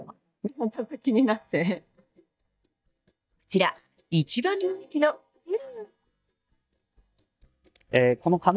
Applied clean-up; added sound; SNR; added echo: neural mask model DeepFilterNet 3.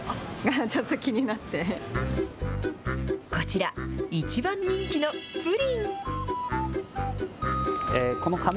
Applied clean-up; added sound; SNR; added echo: none; none; none; none.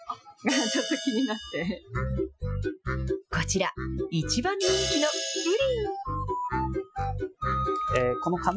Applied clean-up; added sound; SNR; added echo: classical method Wiener filter.